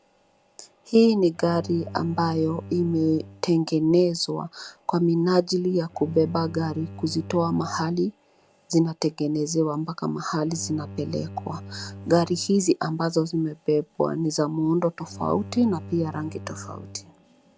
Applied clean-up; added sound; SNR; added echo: none; Bowed string instrument; 18 dB; none.